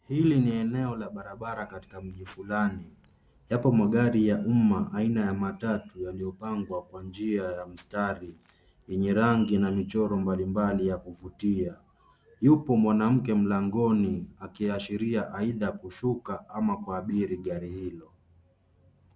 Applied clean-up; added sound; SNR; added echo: none; none; none; none.